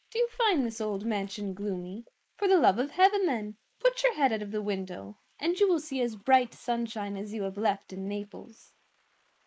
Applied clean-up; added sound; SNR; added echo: neural mask model Resemble Enhance denoiser.